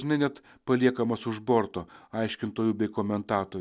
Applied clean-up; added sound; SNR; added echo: none; none; none; none.